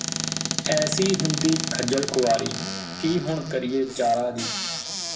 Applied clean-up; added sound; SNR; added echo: none; Squeak / Cupboard open or close; 4 dB; reverberation time 1.2 s.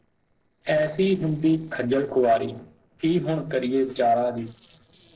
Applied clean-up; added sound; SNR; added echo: neural separator model SepFormer DNS4.